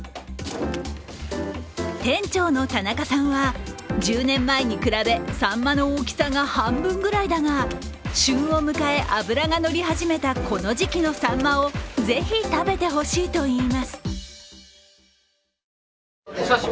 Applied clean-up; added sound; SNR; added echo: none; none; none; none.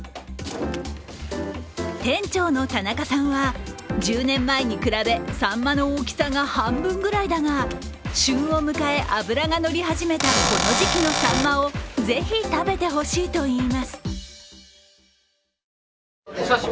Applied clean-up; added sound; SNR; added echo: none; Cupboard open or close / Door; -1 dB; none.